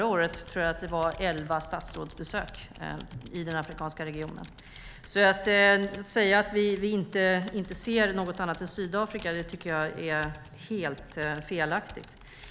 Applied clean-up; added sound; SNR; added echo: none; Computer keyboard; 19 dB; none.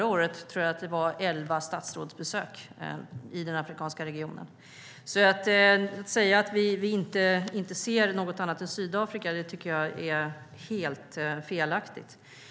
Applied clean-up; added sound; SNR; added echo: none; none; none; none.